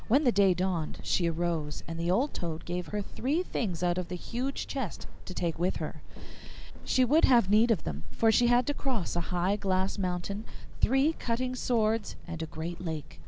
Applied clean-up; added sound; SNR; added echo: none; Squeak / Walk, footsteps; -1 dB; none.